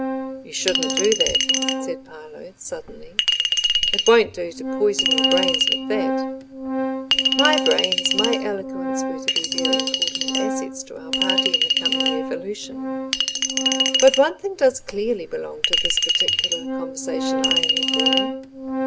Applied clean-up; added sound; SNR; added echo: none; Organ + Chink, clink; -3 dB; none.